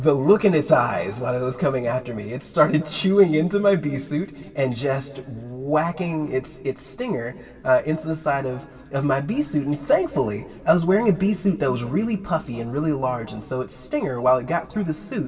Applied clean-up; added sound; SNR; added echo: none; none; none; reverberation time 2.1 s.